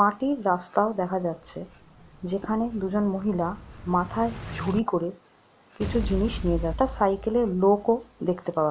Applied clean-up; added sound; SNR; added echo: none; Explosion; 12 dB; none.